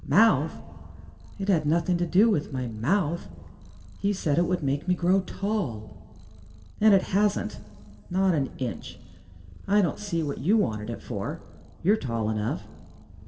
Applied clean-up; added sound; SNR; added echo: none; Purr; 17 dB; reverberation time 1.6 s.